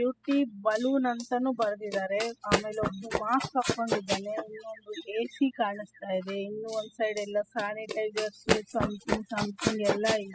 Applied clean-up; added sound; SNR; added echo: classical method spectral subtraction.